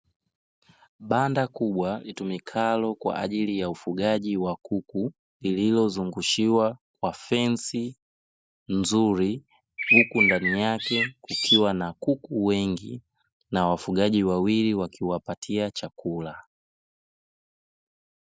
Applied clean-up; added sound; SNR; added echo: none; Bird; -3 dB; none.